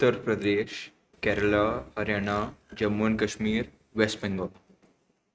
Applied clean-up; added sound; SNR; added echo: neural mask model RNNoise.